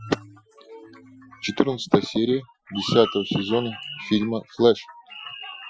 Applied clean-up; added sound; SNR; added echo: classical method Wiener filter.